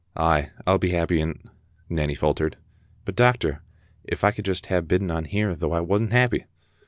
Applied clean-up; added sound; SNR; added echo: none; none; none; none.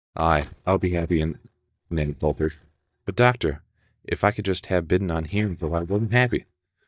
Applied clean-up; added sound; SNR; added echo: neural mask model DeepFilterNet 3.